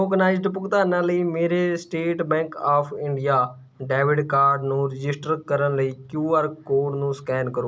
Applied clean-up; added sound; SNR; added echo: none; none; none; none.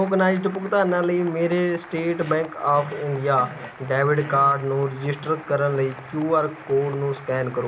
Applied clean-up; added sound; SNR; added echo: none; Applause + Fart; 17 dB; none.